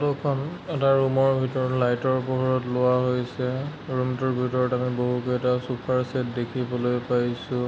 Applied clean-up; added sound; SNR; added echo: none; none; none; none.